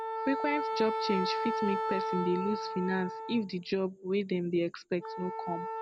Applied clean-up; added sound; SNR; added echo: none; Wind instrument, woodwind instrument; 3 dB; none.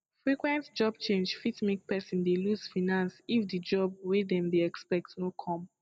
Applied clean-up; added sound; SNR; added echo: none; none; none; none.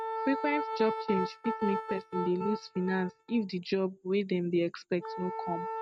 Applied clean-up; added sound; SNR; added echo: neural mask model RNNoise.